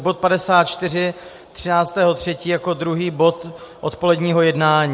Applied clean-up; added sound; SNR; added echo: none; none; none; none.